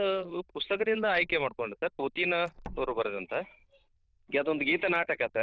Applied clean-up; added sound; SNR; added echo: neural diffusion model UNIVERSE++.